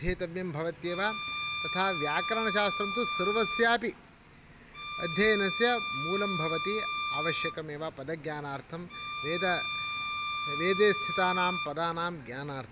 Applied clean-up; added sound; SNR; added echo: none; Bowed string instrument; 3 dB; none.